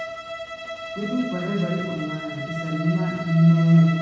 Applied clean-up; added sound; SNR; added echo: none; Bowed string instrument; 11 dB; reverberation time 1.2 s.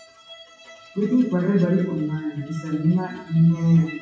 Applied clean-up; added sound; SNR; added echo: classical method WPE with log-MMSE.